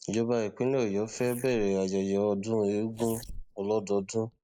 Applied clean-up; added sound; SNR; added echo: neural mask model Resemble Enhance denoiser.